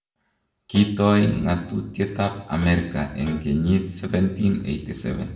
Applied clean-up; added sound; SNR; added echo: none; Guitar; 18 dB; reverberation time 0.6 s.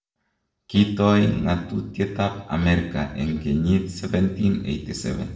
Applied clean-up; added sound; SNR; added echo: neural separator model SepFormer DNS4.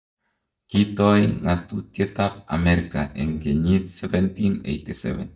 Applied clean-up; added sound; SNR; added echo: neural mask model DeepFilterNet 3.